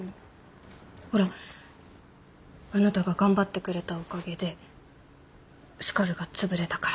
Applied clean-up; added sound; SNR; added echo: none; none; none; none.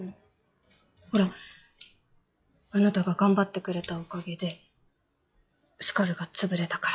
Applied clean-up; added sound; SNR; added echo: classical method log-MMSE.